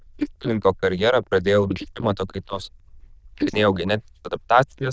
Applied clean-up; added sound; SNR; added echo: neural diffusion model UNIVERSE++.